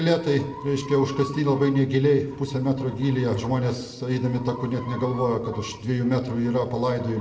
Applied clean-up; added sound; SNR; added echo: none; Chicken, rooster; 18 dB; reverberation time 0.9 s.